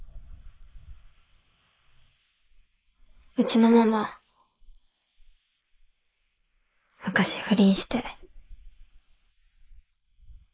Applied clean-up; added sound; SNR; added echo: neural mask model Resemble Enhance denoiser.